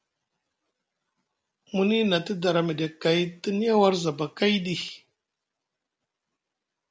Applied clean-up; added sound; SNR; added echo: none; none; none; none.